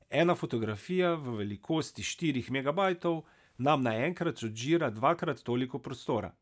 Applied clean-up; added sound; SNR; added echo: none; none; none; none.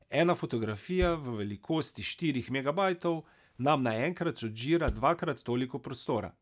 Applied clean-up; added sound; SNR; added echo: none; Bass drum; 12 dB; none.